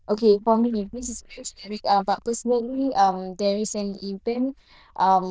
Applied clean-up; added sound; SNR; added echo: neural diffusion model UNIVERSE++.